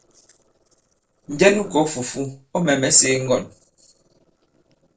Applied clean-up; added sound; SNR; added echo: neural separator model SepFormer DNS4.